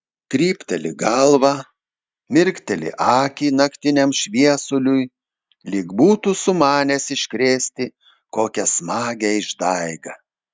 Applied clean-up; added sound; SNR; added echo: none; none; none; none.